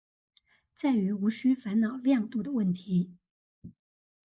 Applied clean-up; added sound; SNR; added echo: neural mask model Resemble Enhance denoiser.